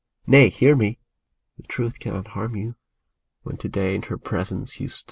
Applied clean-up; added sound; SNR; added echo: none; none; none; none.